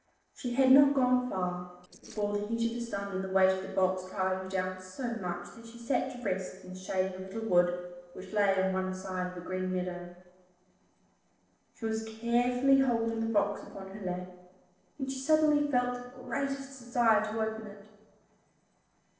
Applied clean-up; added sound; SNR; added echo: neural separator model SepFormer DNS4.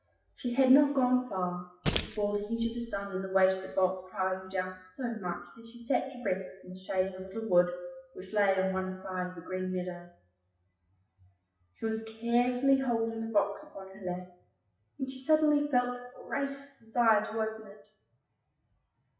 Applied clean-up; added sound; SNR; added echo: classical method WPE with log-MMSE.